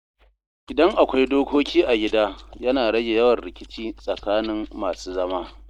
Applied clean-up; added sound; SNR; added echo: neural mask model DeepFilterNet 3.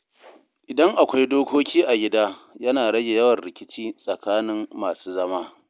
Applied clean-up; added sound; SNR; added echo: none; none; none; none.